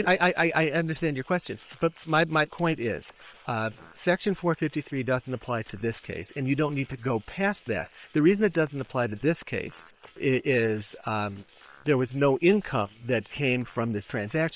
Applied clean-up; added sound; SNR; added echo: neural separator model SepFormer WHAM!.